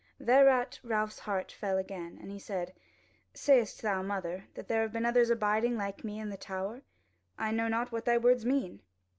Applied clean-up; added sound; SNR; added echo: none; none; none; none.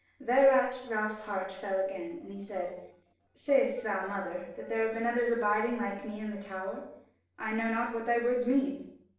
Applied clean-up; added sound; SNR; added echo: neural separator model SepFormer DNS4.